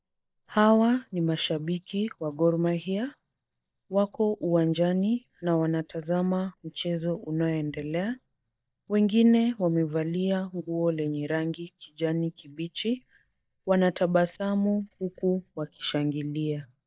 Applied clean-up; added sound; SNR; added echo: neural mask model DeepFilterNet 3.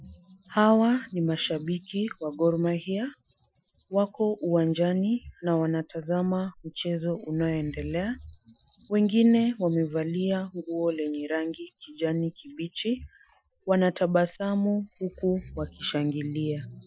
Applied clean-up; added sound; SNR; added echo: classical method Wiener filter.